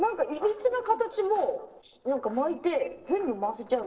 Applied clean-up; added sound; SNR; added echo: neural separator model SepFormer DNS4.